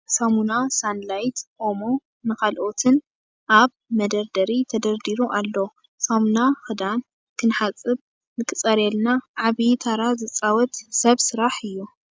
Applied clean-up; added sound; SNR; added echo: none; none; none; none.